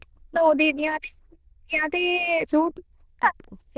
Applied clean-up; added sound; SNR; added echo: neural diffusion model UNIVERSE++.